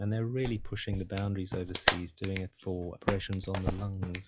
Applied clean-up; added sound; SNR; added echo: classical method log-MMSE.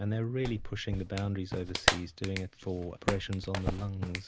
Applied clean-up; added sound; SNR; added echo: none; Clapping; 1 dB; none.